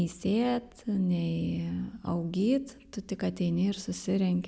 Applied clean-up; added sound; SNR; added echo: none; none; none; none.